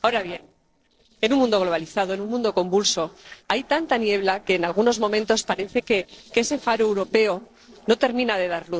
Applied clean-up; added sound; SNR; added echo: neural separator model SepFormer DNS4.